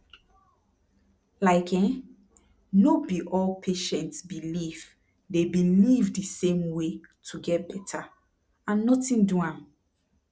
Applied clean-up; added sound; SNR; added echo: none; none; none; none.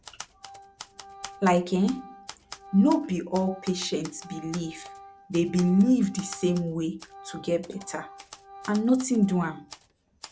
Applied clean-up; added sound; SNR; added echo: none; Organ + Typewriter; 18 dB; none.